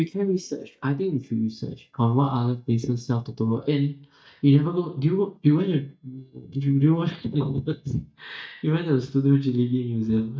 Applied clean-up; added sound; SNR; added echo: neural mask model DeepFilterNet 3.